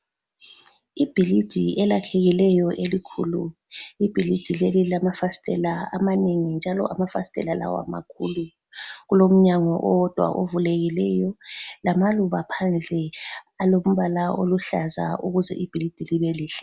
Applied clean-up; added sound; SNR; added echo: none; none; none; none.